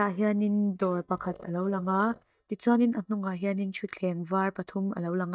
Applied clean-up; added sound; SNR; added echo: neural mask model DeepFilterNet 3.